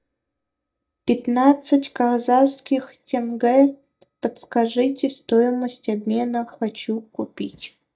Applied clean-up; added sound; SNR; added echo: neural mask model DeepFilterNet 3.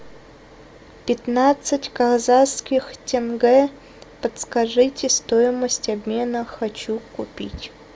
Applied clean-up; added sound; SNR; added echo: none; none; none; none.